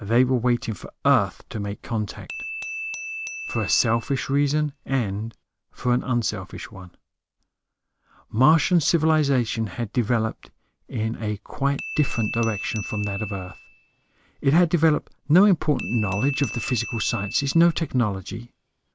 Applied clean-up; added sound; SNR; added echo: none; Glass / Bell; 12 dB; none.